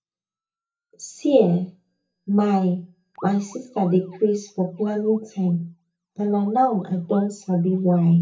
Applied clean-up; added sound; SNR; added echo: neural mask model DeepFilterNet 3.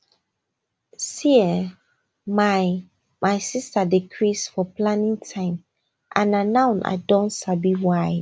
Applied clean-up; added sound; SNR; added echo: none; none; none; none.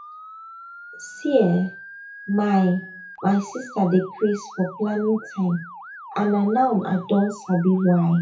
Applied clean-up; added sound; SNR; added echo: classical method WPE with log-MMSE.